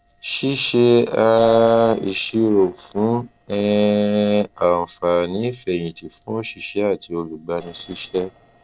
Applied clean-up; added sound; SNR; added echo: neural separator model SepFormer DNS4.